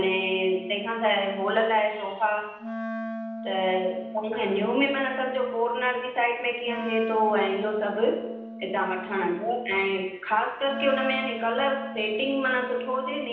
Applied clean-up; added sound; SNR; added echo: none; Wind instrument, woodwind instrument; 11 dB; reverberation time 0.9 s.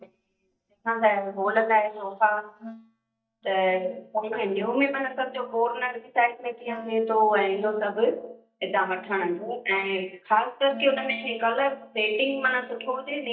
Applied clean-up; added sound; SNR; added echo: neural mask model DeepFilterNet 3.